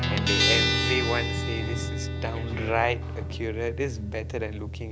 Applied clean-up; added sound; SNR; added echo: none; Guitar; -3 dB; none.